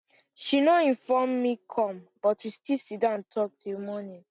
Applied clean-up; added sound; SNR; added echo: none; none; none; none.